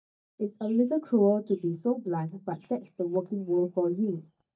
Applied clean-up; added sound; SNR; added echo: neural mask model DeepFilterNet 3.